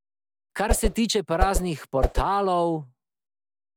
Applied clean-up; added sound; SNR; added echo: none; Whoosh, swoosh, swish; -1 dB; none.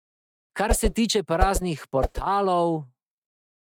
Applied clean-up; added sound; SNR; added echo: neural mask model RNNoise.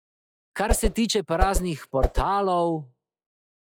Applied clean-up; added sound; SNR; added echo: classical method log-MMSE.